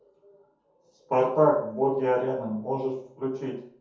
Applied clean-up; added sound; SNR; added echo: none; none; none; reverberation time 0.6 s.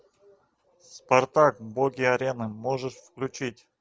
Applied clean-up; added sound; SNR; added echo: none; none; none; none.